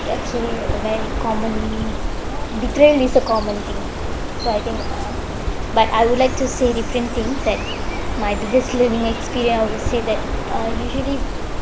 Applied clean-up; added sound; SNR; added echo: none; Bird; 2 dB; none.